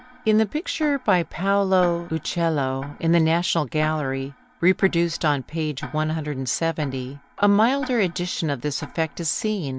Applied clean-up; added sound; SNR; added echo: none; Tick-tock; 20 dB; none.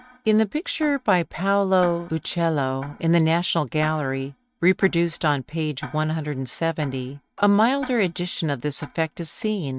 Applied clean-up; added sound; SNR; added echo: neural mask model RNNoise.